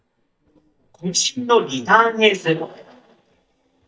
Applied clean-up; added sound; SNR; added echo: neural mask model DeepFilterNet 3.